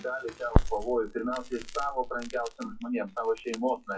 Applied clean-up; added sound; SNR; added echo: classical method WPE with log-MMSE.